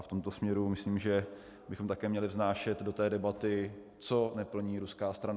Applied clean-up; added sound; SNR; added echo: none; none; none; none.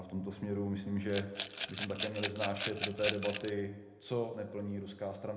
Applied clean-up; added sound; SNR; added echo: none; Rattle / Glass; -4 dB; reverberation time 0.8 s.